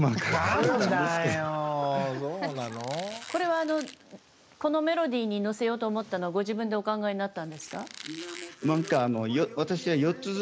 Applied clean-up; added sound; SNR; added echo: none; Squeak; 18 dB; none.